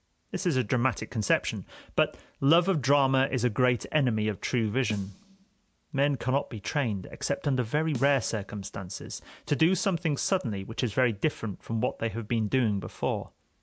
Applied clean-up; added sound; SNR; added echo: none; Snare drum; 20 dB; none.